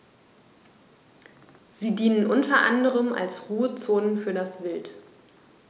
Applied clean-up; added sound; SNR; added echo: none; none; none; none.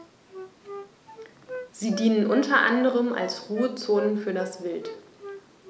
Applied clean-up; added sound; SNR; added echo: none; Wind instrument, woodwind instrument; 13 dB; none.